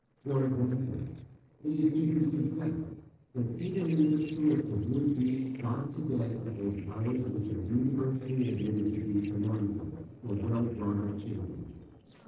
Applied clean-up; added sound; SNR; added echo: neural separator model SepFormer DNS4.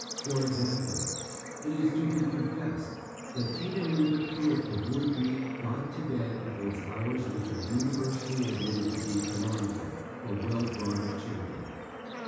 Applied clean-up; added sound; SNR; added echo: none; Bird / Insect / Frog; 8 dB; reverberation time 1.2 s.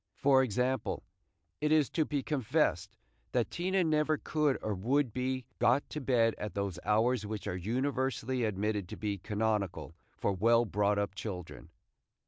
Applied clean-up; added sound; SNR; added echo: none; none; none; none.